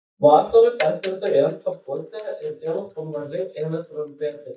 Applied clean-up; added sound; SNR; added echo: neural mask model DeepFilterNet 3.